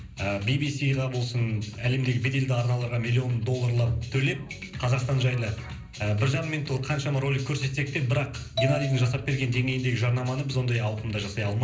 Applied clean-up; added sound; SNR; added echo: none; Marimba, xylophone; 10 dB; reverberation time 0.5 s.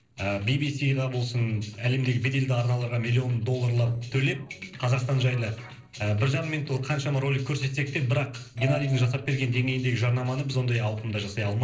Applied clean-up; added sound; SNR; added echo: neural separator model SepFormer DNS4.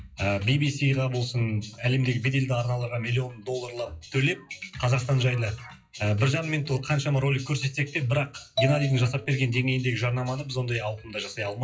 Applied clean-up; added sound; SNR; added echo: classical method WPE with log-MMSE.